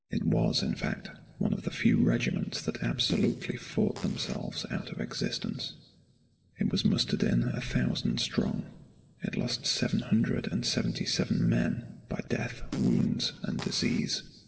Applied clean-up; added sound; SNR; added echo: neural separator model SepFormer DNS4.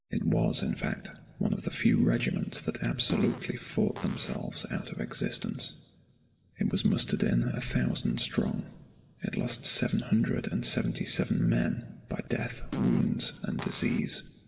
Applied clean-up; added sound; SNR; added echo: none; Fart; 13 dB; reverberation time 1.8 s.